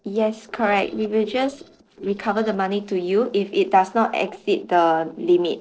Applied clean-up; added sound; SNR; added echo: neural separator model SepFormer DNS4.